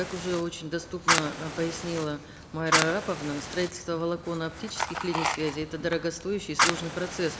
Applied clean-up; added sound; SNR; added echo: none; Fire; 1 dB; none.